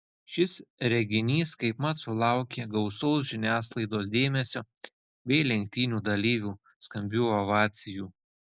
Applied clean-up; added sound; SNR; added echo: none; none; none; none.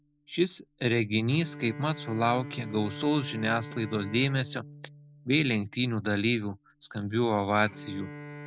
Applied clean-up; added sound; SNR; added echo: none; Bowed string instrument; 16 dB; none.